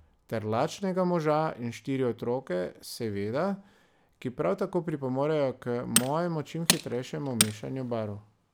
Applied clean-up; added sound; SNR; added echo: none; Tools; 1 dB; none.